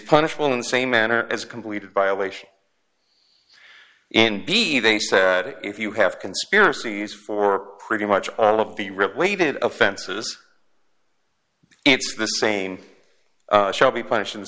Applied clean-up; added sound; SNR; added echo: none; none; none; none.